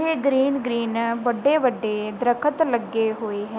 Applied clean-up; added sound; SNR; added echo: none; none; none; none.